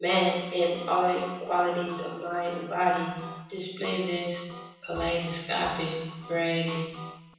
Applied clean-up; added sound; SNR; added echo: none; Harmonica; 16 dB; reverberation time 1.1 s.